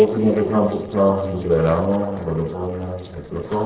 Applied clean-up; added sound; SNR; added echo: neural separator model SepFormer DNS4.